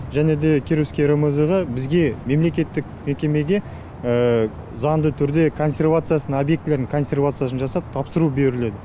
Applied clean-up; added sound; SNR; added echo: none; none; none; none.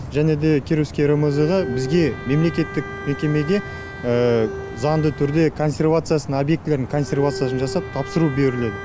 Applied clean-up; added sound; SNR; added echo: none; Bowed string instrument; 13 dB; none.